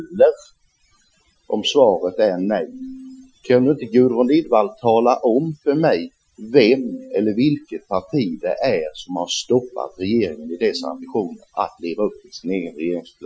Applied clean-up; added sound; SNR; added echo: classical method Wiener filter.